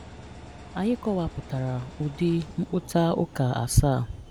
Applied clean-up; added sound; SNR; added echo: none; Engine; 17 dB; none.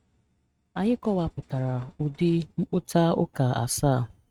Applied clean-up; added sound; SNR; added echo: neural mask model RNNoise.